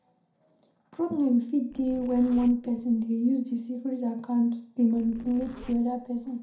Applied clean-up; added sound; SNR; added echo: none; Zipper (clothing); 20 dB; reverberation time 0.4 s.